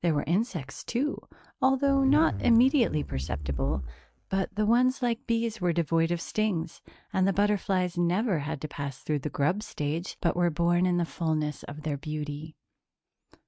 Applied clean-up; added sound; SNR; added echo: neural mask model RNNoise.